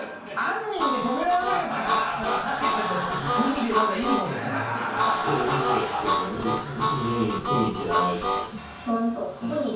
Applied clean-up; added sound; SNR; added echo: none; Harmonica; 1 dB; reverberation time 0.5 s.